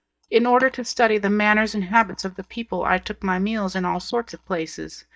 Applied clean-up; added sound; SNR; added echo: neural mask model DeepFilterNet 3.